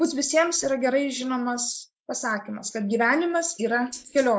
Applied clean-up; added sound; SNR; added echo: neural mask model Resemble Enhance denoiser.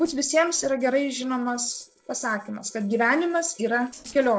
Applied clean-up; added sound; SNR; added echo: neural separator model SepFormer DNS4.